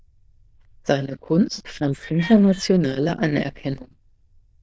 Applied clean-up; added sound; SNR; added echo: neural diffusion model UNIVERSE++.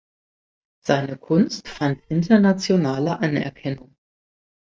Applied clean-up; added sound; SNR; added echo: neural mask model DeepFilterNet 3.